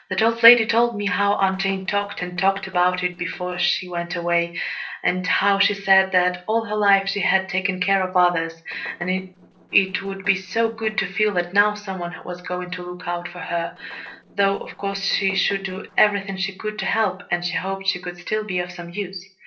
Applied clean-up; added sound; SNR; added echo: neural separator model SepFormer DNS4.